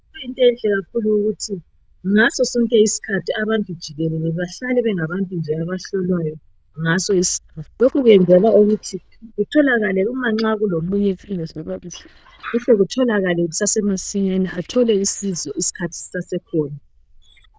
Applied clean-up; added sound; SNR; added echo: neural diffusion model UNIVERSE++.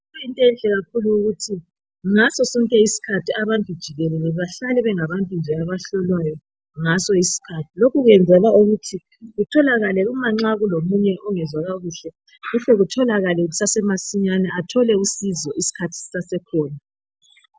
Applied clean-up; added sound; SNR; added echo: none; none; none; none.